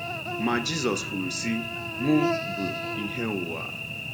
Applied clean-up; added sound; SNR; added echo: none; Cricket / Buzz; 2 dB; none.